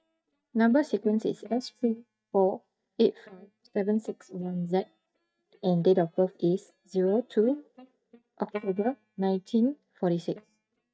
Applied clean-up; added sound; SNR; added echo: neural mask model DeepFilterNet 3.